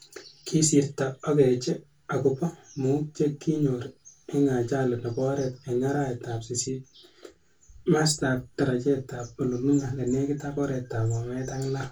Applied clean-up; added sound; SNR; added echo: none; none; none; reverberation time 0.1 s.